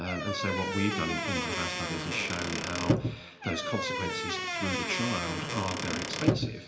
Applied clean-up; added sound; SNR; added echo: none; Squeak / Wood; -1 dB; reverberation time 2.0 s.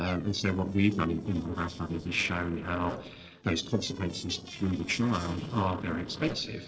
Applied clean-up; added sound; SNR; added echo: neural separator model SepFormer DNS4.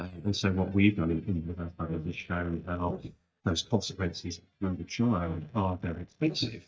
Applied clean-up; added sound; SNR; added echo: neural mask model DeepFilterNet 3.